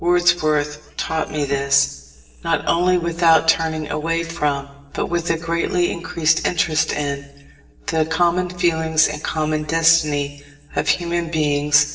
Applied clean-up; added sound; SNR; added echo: neural separator model SepFormer DNS4.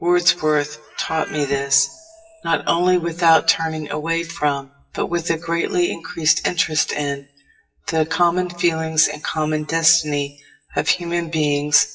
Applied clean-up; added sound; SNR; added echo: classical method WPE with log-MMSE.